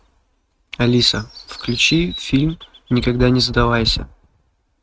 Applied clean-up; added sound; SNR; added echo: neural mask model RNNoise.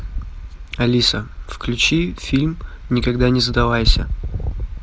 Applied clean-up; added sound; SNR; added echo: none; none; none; none.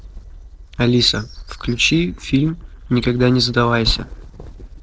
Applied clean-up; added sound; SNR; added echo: neural separator model SepFormer DNS4.